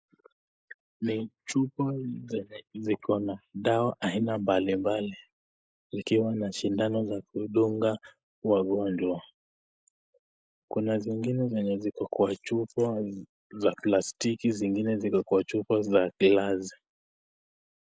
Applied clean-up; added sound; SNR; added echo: neural mask model Resemble Enhance denoiser.